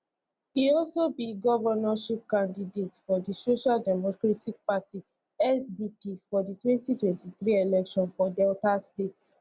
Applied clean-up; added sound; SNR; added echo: none; none; none; none.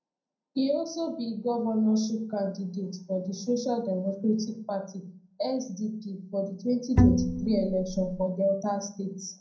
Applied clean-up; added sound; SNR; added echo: none; Bowed string instrument; -4 dB; reverberation time 0.5 s.